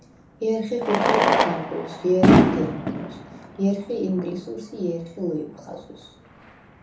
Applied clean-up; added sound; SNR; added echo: none; Fireworks; -3 dB; reverberation time 1.0 s.